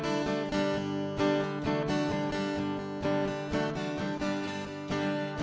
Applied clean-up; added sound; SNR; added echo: none; none; none; none.